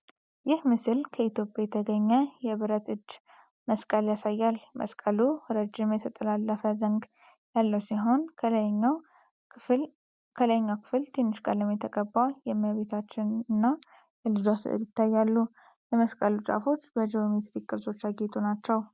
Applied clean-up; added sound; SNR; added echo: none; none; none; none.